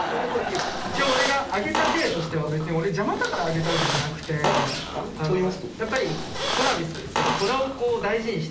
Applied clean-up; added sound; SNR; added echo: none; Squeak; 3 dB; none.